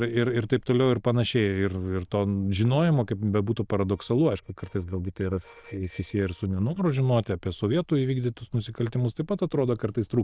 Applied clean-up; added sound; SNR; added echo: neural diffusion model UNIVERSE++.